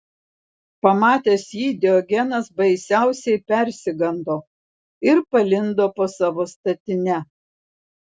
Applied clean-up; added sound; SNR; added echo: none; none; none; none.